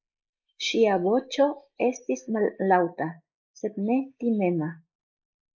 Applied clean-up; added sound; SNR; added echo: neural mask model Resemble Enhance denoiser.